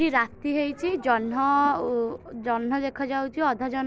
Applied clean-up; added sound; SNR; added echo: none; none; none; none.